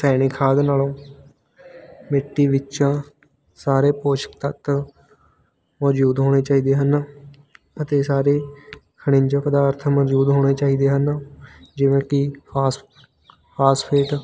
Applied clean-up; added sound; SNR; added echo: none; none; none; none.